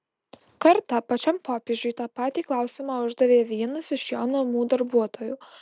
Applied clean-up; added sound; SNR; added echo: none; none; none; none.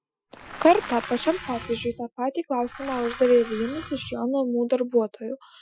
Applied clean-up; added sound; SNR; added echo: classical method Wiener filter.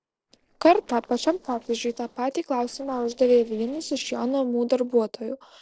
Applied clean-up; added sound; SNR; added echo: neural separator model SepFormer DNS4.